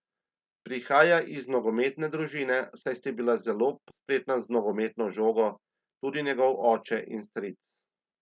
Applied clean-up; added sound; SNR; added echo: none; none; none; none.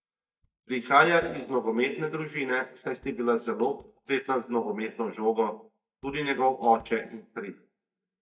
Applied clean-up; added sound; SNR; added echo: neural mask model DeepFilterNet 3.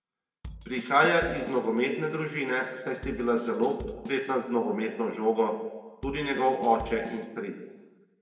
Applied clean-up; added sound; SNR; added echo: none; Bass drum / Snare drum / Drum kit; 14 dB; reverberation time 1.2 s.